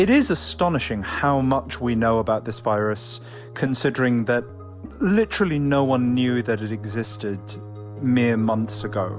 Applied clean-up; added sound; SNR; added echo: none; none; none; none.